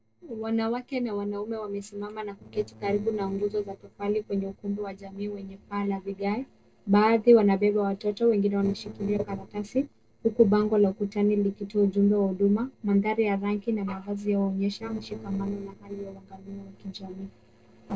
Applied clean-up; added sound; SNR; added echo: neural separator model SepFormer DNS4.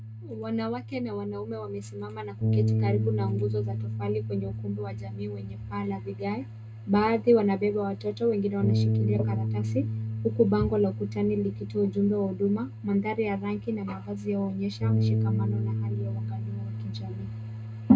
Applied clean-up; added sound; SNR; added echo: none; Bass guitar; 2 dB; reverberation time 0.2 s.